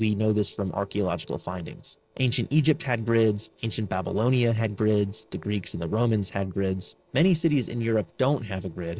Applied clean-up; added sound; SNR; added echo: neural separator model SepFormer DNS4.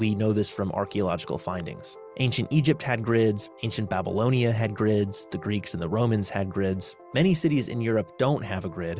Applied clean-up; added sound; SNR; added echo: none; none; none; none.